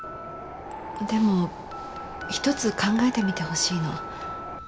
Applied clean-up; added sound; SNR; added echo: none; Wind; 12 dB; none.